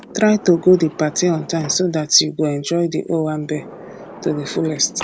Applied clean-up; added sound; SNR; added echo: none; Sliding door; 18 dB; none.